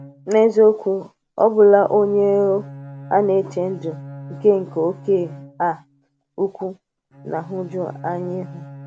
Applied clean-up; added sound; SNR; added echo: none; Bowed string instrument; 19 dB; none.